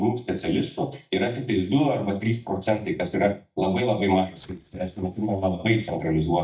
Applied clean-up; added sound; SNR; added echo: neural mask model DeepFilterNet 3.